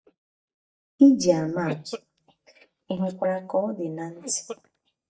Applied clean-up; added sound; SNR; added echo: neural mask model DeepFilterNet 3.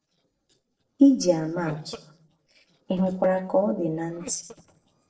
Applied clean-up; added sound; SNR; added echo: neural separator model SepFormer DNS4.